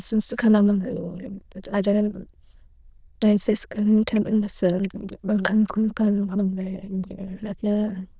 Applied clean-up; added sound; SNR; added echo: neural diffusion model UNIVERSE++.